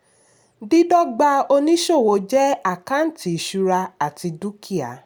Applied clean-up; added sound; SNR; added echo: none; none; none; none.